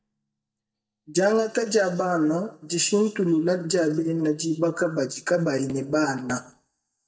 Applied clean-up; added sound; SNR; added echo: neural mask model DeepFilterNet 3.